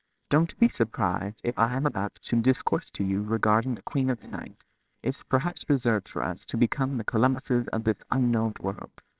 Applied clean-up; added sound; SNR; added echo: neural separator model SepFormer WHAMR!.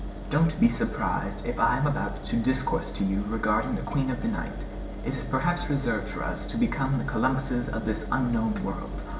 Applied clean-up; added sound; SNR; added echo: none; Engine; 7 dB; reverberation time 0.8 s.